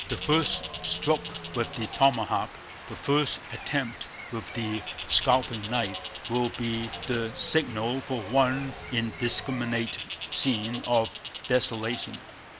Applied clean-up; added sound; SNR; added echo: none; Bird + Wind; 10 dB; none.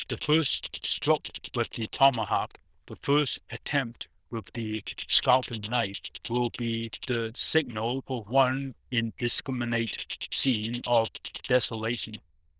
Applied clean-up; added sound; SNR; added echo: neural diffusion model UNIVERSE++.